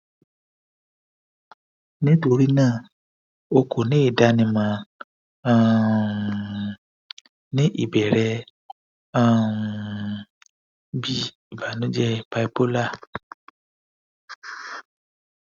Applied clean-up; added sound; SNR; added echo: none; none; none; none.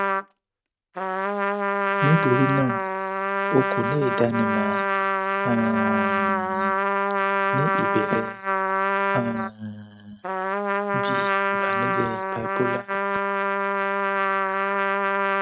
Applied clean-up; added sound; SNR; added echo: neural mask model RNNoise.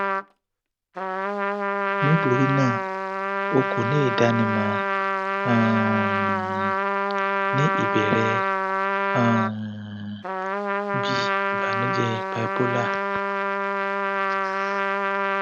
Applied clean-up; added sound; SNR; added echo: none; Trumpet; -3 dB; none.